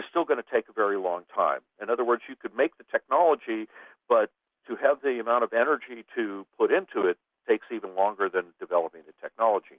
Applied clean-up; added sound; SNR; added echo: none; none; none; none.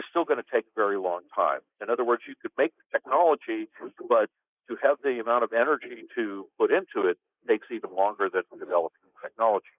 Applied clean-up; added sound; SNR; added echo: neural mask model Resemble Enhance denoiser.